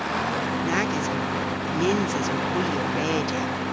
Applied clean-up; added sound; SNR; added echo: none; Engine starting; -5 dB; none.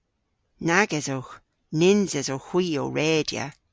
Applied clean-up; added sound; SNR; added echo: none; none; none; none.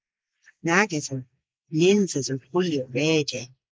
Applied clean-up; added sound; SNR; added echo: neural mask model Resemble Enhance denoiser.